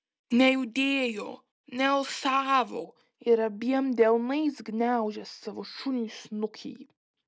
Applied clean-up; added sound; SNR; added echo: none; none; none; none.